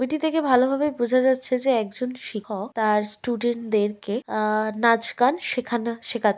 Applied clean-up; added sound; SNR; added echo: none; none; none; none.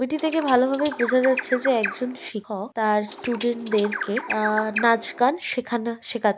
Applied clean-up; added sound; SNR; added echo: none; Bird; 9 dB; none.